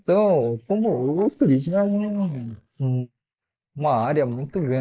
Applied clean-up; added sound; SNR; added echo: neural mask model Resemble Enhance denoiser.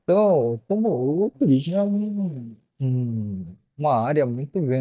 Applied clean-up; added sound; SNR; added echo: neural mask model DeepFilterNet 3.